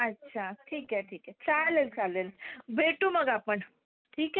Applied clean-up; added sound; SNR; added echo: none; none; none; none.